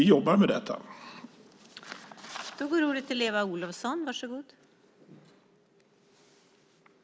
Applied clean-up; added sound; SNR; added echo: none; none; none; none.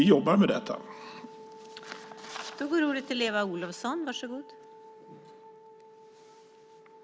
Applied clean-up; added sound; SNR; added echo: none; Wind instrument, woodwind instrument; 20 dB; none.